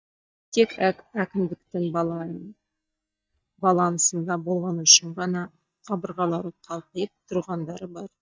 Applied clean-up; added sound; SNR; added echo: neural mask model DeepFilterNet 3.